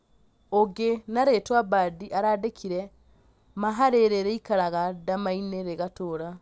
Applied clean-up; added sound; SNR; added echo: none; none; none; none.